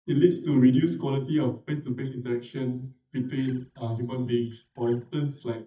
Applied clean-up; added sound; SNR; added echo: neural mask model DeepFilterNet 3.